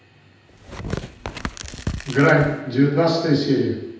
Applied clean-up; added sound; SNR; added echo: none; Tearing; 10 dB; reverberation time 0.9 s.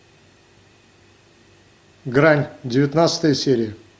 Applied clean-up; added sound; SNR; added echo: none; none; none; none.